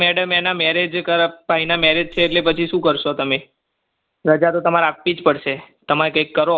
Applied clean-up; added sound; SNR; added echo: none; Meow; 19 dB; none.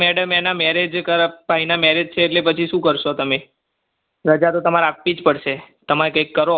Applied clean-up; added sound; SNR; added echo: none; none; none; none.